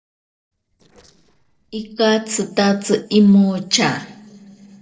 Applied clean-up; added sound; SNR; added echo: neural separator model SepFormer DNS4.